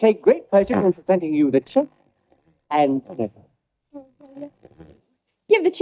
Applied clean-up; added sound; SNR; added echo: neural mask model DeepFilterNet 3.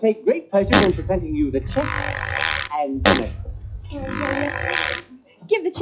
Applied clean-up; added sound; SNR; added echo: classical method log-MMSE.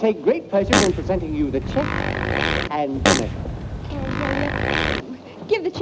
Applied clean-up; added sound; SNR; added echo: none; Fart; -2 dB; none.